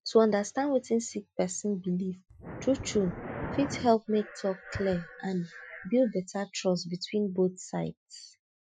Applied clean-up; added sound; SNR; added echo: classical method Wiener filter.